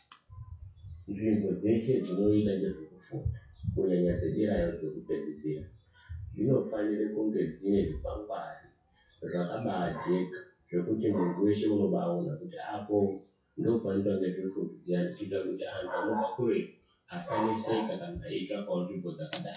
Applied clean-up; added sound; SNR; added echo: classical method WPE with log-MMSE.